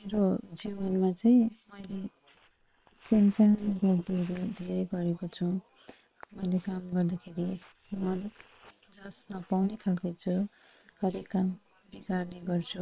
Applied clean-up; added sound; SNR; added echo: neural separator model SepFormer WHAM!.